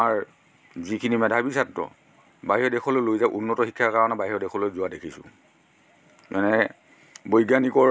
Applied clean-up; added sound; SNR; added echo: none; none; none; none.